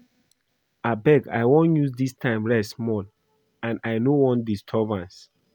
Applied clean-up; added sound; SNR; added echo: none; none; none; none.